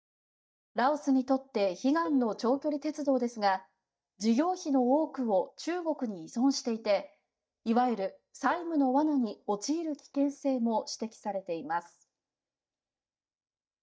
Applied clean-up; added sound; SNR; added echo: neural mask model DeepFilterNet 3.